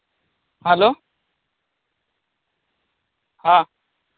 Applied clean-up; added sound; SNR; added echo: none; none; none; none.